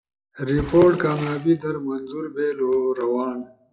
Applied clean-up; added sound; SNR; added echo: classical method WPE with log-MMSE.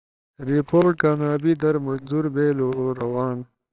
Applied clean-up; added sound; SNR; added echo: neural separator model SepFormer WHAMR!.